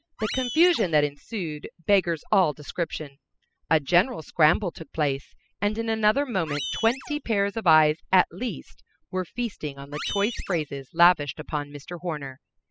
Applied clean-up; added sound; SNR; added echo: classical method spectral subtraction.